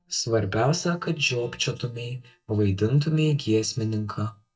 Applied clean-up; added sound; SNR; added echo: neural mask model DeepFilterNet 3.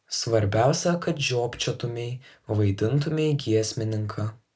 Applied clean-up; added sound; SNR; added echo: none; none; none; none.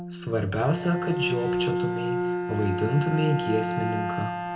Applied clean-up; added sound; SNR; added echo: none; Bowed string instrument; 1 dB; reverberation time 1.0 s.